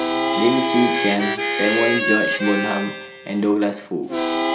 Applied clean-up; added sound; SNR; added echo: none; Harmonica; 1 dB; none.